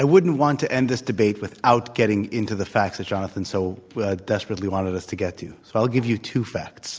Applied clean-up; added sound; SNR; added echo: none; none; none; none.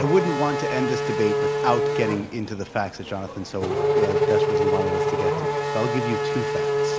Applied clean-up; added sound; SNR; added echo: none; Race car, auto racing / Accelerating, revving, vroom; -3 dB; none.